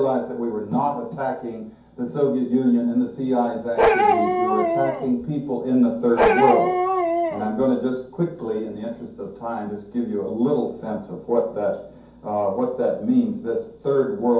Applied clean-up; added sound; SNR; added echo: none; Bark; -2 dB; reverberation time 0.6 s.